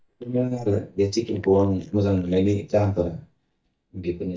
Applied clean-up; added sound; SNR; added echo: neural mask model DeepFilterNet 3.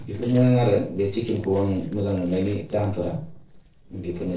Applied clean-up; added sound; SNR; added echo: neural separator model SepFormer DNS4.